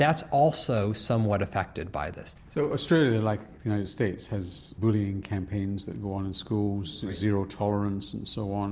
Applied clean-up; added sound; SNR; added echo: none; none; none; none.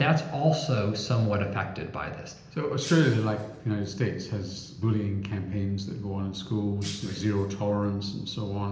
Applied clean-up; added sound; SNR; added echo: none; Shatter; 18 dB; reverberation time 0.8 s.